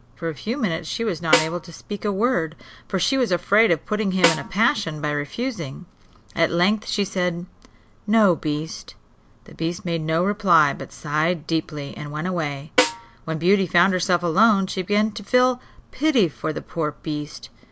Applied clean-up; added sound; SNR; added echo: none; Snare drum; 3 dB; none.